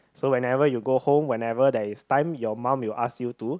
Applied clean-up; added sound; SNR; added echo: none; none; none; none.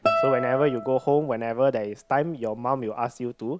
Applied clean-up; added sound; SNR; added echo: none; Guitar; 6 dB; none.